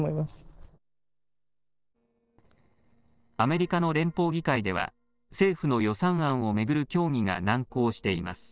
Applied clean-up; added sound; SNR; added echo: neural separator model SepFormer DNS4.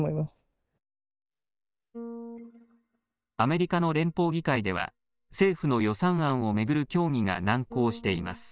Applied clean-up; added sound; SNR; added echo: neural mask model DeepFilterNet 3.